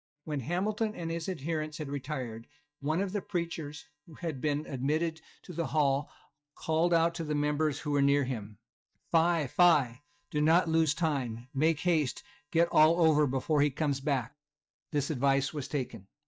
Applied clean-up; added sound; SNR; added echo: neural mask model DeepFilterNet 3.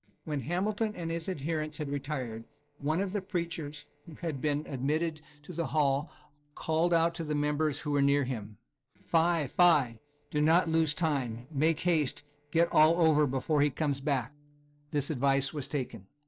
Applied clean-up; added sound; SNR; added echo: neural separator model SepFormer DNS4.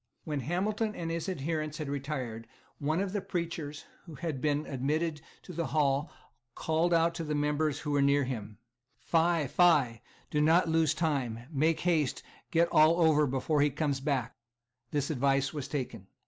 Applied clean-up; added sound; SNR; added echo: none; none; none; none.